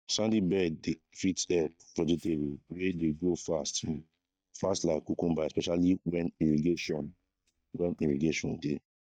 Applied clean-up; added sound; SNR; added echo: neural mask model DeepFilterNet 3.